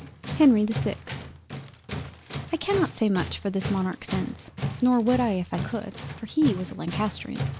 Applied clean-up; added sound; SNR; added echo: none; Tools; 8 dB; none.